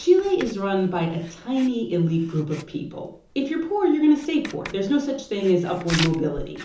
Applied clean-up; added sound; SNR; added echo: none; Writing; 15 dB; reverberation time 0.7 s.